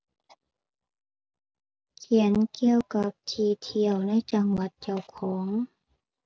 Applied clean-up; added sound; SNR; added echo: none; none; none; none.